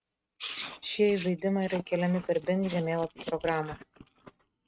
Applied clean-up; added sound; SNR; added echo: neural mask model RNNoise.